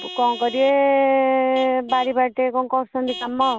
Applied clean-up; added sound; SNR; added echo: none; Vehicle horn, car horn, honking / Truck; 18 dB; none.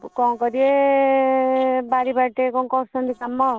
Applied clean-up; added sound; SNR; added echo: neural separator model SepFormer DNS4.